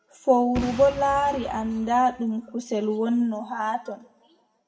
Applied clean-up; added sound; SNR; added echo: none; Boom; 14 dB; reverberation time 0.8 s.